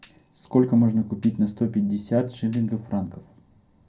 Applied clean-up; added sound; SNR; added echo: none; Tambourine; 19 dB; reverberation time 0.2 s.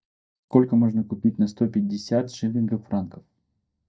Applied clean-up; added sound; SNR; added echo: neural mask model DeepFilterNet 3.